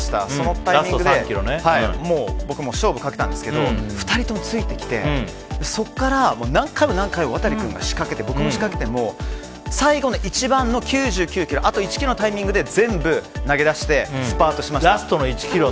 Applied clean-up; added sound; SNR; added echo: none; none; none; none.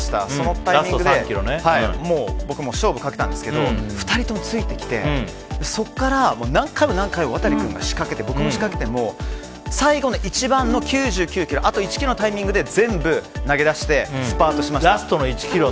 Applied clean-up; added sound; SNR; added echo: none; Brass instrument; 9 dB; none.